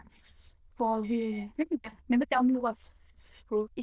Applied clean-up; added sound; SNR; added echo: neural diffusion model UNIVERSE++.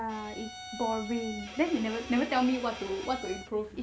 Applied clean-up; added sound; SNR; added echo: none; Bowed string instrument; 12 dB; none.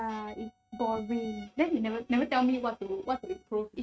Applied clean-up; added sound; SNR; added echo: neural mask model RNNoise.